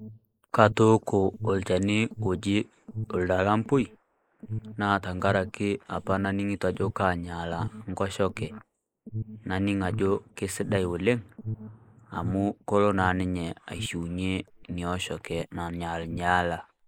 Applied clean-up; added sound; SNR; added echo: neural mask model Resemble Enhance denoiser.